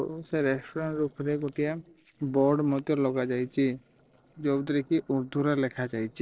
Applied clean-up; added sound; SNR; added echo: neural separator model SepFormer DNS4.